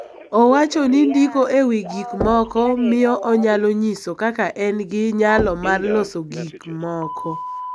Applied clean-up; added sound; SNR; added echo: none; Telephone + Knock; 12 dB; none.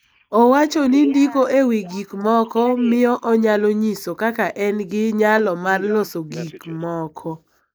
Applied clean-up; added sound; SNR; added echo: neural mask model Resemble Enhance denoiser.